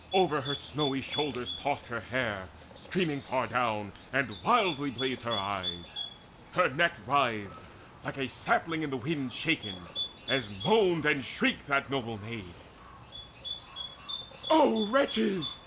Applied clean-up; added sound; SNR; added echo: none; Bird; 10 dB; none.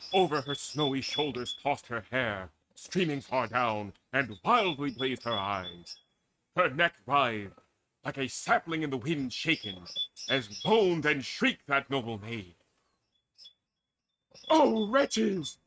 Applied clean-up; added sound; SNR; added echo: neural mask model RNNoise.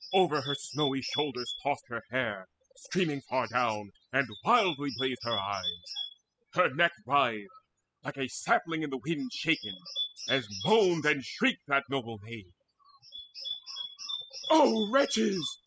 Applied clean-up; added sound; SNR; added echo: classical method spectral subtraction.